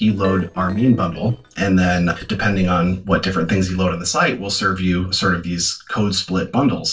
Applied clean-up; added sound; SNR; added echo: neural separator model SepFormer DNS4.